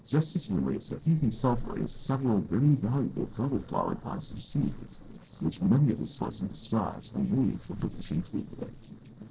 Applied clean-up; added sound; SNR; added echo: neural separator model SepFormer DNS4.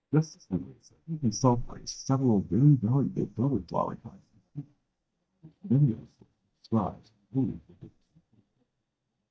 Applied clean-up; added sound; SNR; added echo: neural mask model DeepFilterNet 3.